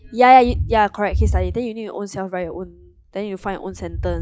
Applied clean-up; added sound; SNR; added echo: classical method log-MMSE.